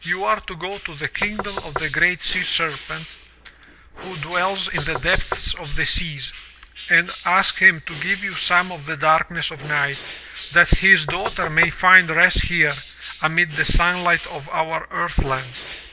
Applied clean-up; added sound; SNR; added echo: none; Knock + Bird; 14 dB; none.